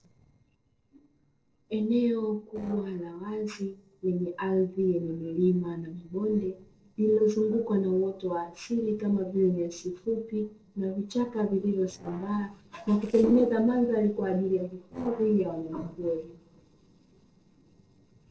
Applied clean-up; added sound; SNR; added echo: neural separator model SepFormer DNS4.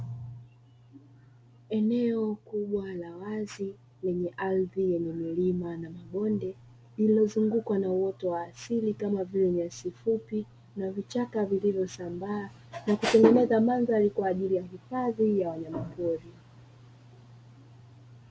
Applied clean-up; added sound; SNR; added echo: none; none; none; none.